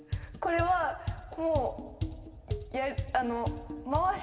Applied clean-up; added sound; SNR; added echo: none; none; none; reverberation time 1.6 s.